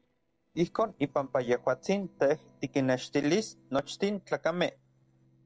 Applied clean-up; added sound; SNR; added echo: neural separator model SepFormer DNS4.